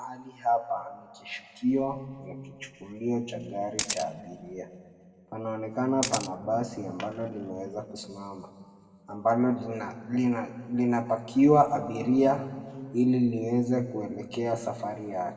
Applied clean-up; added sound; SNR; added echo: none; Camera; 9 dB; reverberation time 1.7 s.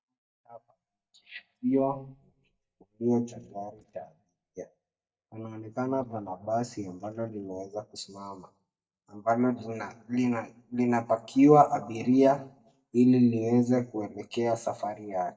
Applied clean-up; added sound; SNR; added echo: neural mask model DeepFilterNet 3.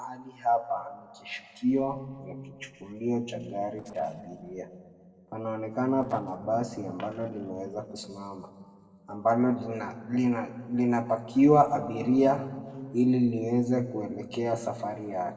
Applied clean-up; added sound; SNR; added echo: neural separator model SepFormer DNS4.